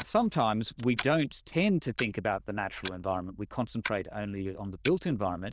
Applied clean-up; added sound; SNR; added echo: neural diffusion model UNIVERSE++.